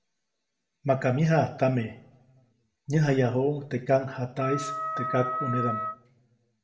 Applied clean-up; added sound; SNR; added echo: none; Wind instrument, woodwind instrument; 4 dB; reverberation time 0.5 s.